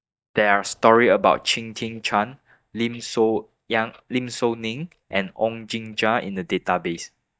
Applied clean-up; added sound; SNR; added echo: neural mask model DeepFilterNet 3.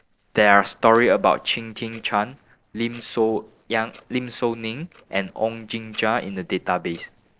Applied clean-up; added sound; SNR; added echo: neural separator model SepFormer DNS4.